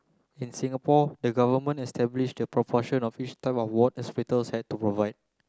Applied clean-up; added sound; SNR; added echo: none; none; none; none.